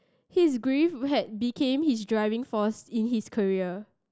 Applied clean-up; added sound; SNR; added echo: none; none; none; none.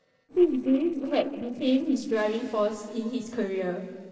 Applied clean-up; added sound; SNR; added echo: neural separator model SepFormer DNS4.